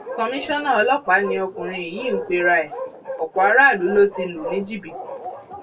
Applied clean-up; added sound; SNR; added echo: none; Bark; 11 dB; reverberation time 0.1 s.